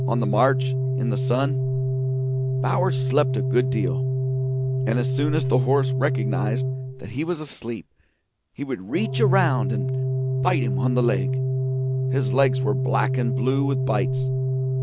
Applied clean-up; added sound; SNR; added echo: none; Organ; -3 dB; none.